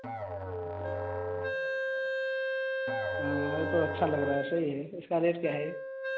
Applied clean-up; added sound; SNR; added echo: none; Musical instrument + Wind instrument, woodwind instrument; 0 dB; none.